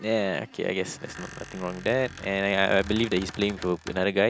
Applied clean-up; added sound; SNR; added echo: none; Squeak; 17 dB; none.